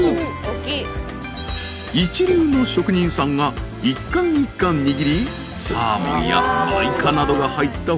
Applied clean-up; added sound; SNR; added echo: none; Walk, footsteps; 12 dB; none.